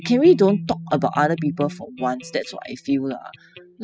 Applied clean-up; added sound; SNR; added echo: classical method spectral subtraction.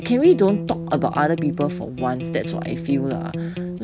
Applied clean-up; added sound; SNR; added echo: none; Electric guitar; 7 dB; none.